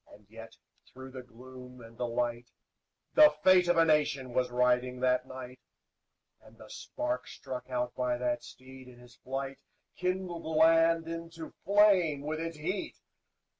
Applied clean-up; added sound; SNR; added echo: none; none; none; none.